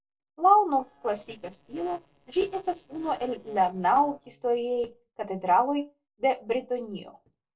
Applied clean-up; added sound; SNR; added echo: neural separator model SepFormer DNS4.